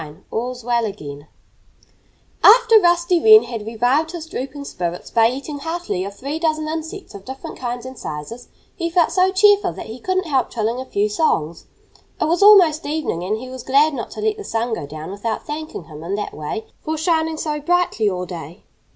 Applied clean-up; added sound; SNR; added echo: none; none; none; none.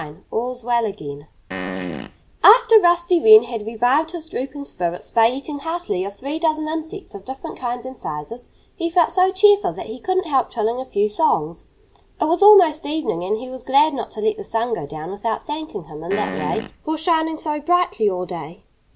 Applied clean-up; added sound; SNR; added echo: none; Fart; 8 dB; none.